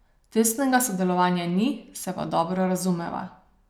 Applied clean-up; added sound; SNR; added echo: none; none; none; none.